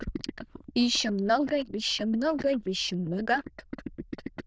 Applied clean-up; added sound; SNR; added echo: neural diffusion model UNIVERSE++.